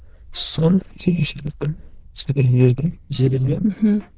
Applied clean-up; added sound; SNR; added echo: neural diffusion model UNIVERSE++.